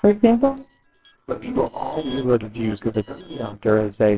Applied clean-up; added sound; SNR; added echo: neural separator model SepFormer WHAMR!.